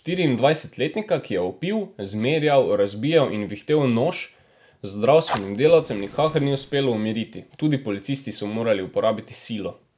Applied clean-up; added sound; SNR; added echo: none; Fire; 17 dB; none.